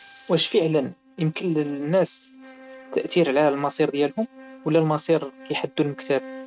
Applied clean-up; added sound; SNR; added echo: neural mask model RNNoise.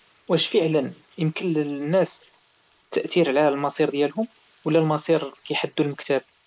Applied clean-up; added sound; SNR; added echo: neural mask model Resemble Enhance denoiser.